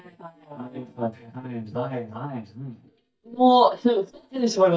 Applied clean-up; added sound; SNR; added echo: neural mask model DeepFilterNet 3.